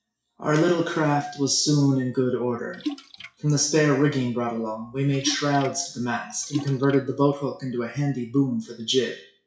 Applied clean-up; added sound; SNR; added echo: classical method WPE with log-MMSE.